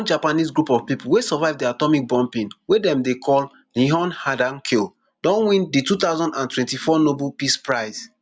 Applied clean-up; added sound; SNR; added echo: none; none; none; none.